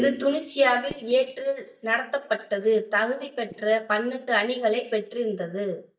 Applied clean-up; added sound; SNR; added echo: neural mask model DeepFilterNet 3.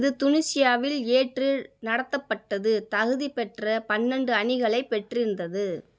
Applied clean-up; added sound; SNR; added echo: none; none; none; none.